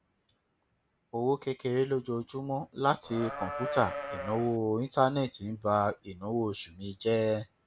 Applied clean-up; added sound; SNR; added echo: none; Livestock, farm animals, working animals; 6 dB; none.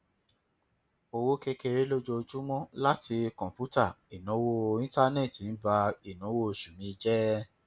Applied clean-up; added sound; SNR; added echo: none; none; none; none.